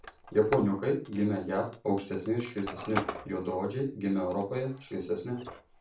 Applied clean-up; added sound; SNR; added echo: none; Squeak; 12 dB; reverberation time 0.3 s.